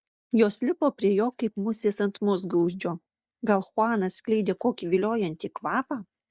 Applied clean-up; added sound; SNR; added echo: neural mask model DeepFilterNet 3.